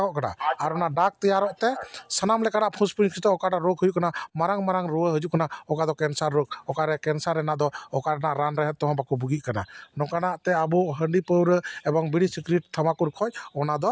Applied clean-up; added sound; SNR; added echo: none; none; none; none.